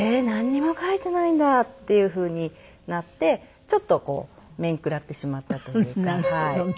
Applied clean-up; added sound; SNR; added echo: none; Piano; 14 dB; none.